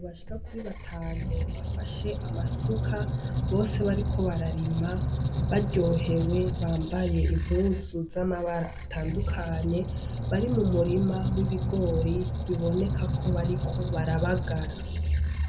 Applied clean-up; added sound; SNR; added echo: none; Squeak; -1 dB; reverberation time 0.5 s.